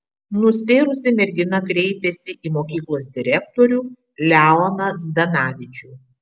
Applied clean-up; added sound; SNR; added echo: none; none; none; none.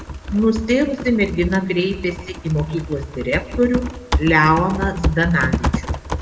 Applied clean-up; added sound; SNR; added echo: none; Typing; 6 dB; reverberation time 1.0 s.